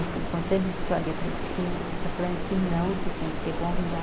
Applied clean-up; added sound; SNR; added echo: none; Stream; 0 dB; none.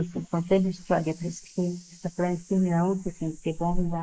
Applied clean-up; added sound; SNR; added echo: neural mask model Resemble Enhance denoiser.